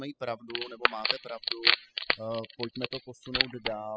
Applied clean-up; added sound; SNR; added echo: classical method spectral subtraction.